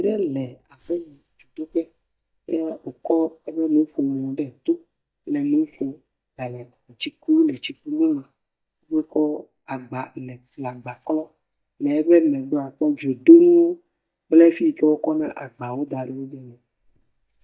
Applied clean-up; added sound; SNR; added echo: neural mask model DeepFilterNet 3.